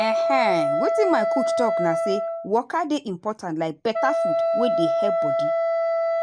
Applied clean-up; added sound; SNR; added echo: none; Wind instrument, woodwind instrument; -3 dB; none.